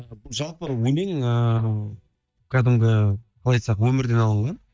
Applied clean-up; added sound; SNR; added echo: neural mask model DeepFilterNet 3.